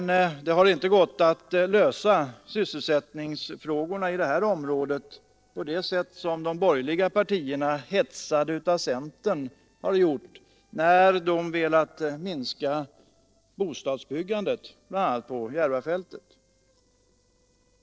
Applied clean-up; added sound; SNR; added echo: neural separator model SepFormer DNS4.